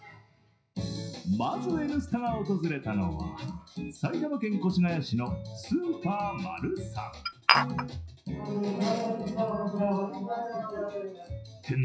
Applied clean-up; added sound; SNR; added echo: classical method WPE with log-MMSE.